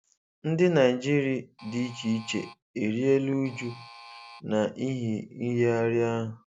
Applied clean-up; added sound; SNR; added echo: none; Alarm; 20 dB; none.